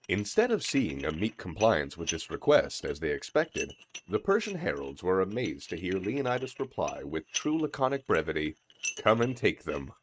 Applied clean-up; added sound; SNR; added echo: neural mask model RNNoise.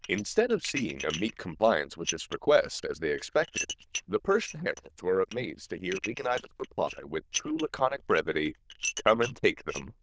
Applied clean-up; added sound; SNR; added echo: neural diffusion model UNIVERSE++.